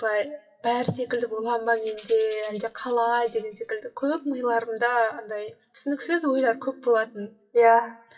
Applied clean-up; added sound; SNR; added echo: classical method WPE with log-MMSE.